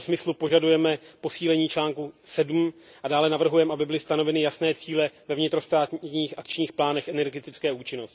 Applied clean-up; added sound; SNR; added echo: none; none; none; none.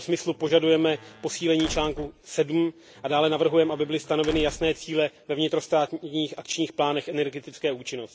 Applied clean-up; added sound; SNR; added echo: none; Squeak / Slam / Wood; 16 dB; none.